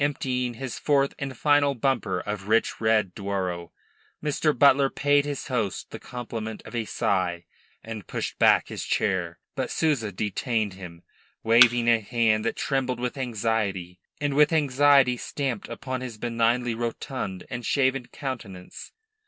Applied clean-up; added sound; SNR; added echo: none; Thump, thud; 5 dB; none.